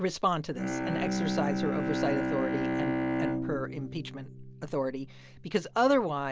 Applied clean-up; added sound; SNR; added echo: none; Bowed string instrument; 1 dB; none.